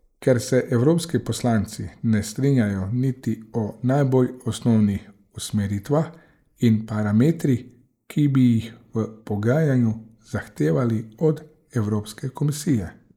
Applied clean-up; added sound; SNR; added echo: neural mask model Resemble Enhance denoiser.